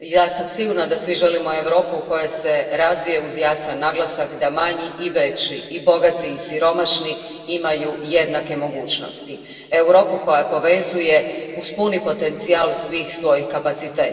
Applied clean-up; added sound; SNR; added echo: none; none; none; reverberation time 2.7 s.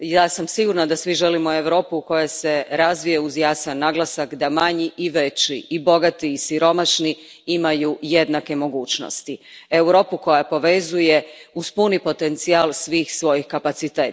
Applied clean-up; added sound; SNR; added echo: none; none; none; none.